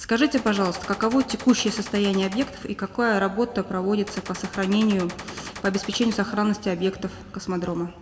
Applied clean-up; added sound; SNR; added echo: none; Gunshot, gunfire; 14 dB; reverberation time 1.6 s.